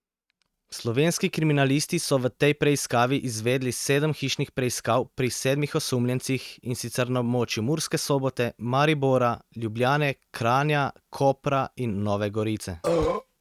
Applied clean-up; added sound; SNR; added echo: neural mask model RNNoise.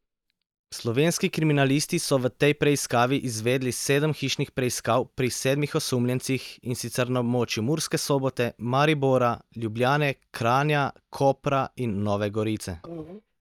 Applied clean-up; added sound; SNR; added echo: neural mask model DeepFilterNet 3.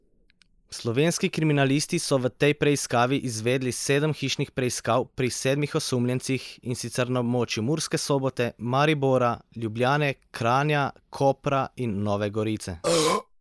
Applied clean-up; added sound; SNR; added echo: neural mask model Resemble Enhance denoiser.